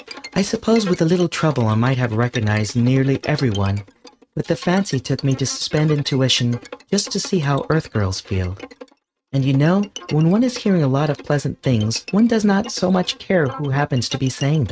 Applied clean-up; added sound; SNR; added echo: neural mask model RNNoise.